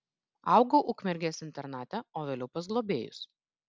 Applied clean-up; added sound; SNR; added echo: none; none; none; none.